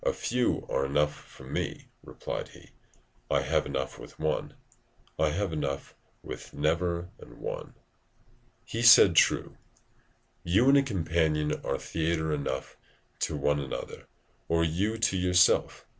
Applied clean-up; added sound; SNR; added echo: none; none; none; none.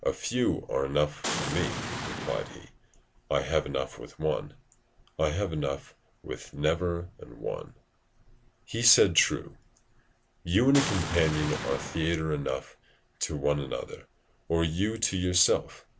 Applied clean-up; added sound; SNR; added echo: none; Boom; 4 dB; none.